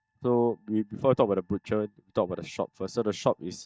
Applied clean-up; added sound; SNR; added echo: neural mask model DeepFilterNet 3.